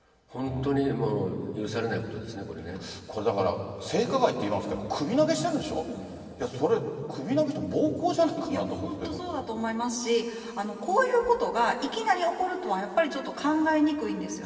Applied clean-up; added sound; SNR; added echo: none; none; none; reverberation time 2.6 s.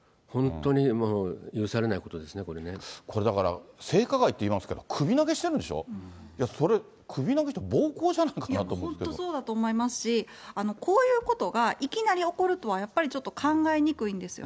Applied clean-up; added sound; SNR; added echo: none; none; none; none.